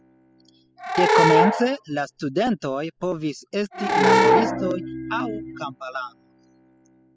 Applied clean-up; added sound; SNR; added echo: classical method spectral subtraction.